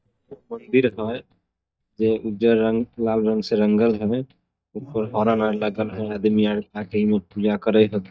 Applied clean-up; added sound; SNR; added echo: neural mask model DeepFilterNet 3.